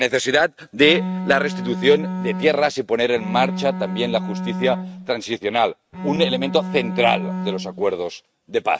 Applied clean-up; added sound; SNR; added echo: neural mask model RNNoise.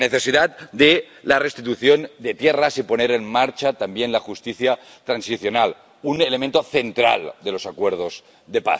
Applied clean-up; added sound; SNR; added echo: none; none; none; none.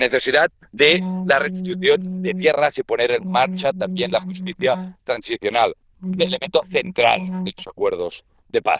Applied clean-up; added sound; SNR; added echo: neural diffusion model UNIVERSE++.